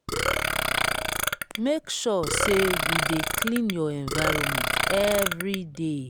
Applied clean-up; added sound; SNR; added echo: none; Burping, eructation; -1 dB; none.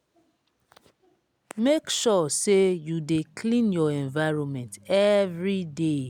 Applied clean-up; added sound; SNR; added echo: none; none; none; none.